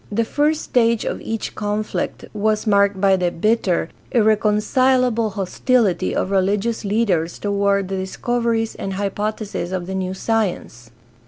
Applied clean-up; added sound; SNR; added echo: none; none; none; none.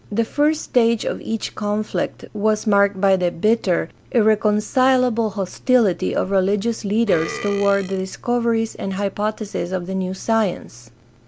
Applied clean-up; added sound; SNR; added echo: none; Burping, eructation; 13 dB; none.